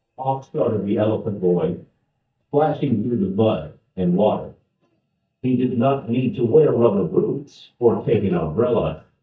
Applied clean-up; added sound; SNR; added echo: neural mask model DeepFilterNet 3.